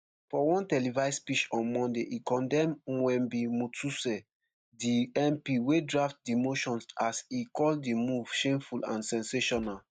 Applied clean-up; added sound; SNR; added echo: neural mask model DeepFilterNet 3.